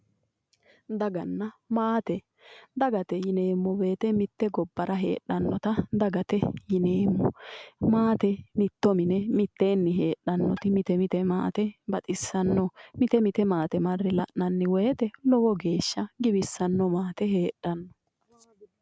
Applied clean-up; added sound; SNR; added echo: none; none; none; none.